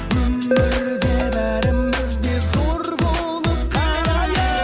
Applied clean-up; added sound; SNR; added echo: none; Keyboard (musical); 7 dB; none.